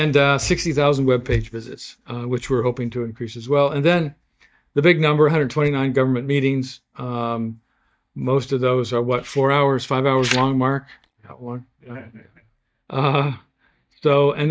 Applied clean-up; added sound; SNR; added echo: neural mask model DeepFilterNet 3.